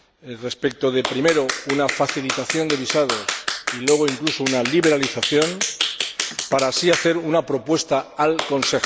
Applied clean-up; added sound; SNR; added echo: none; Clapping; 6 dB; none.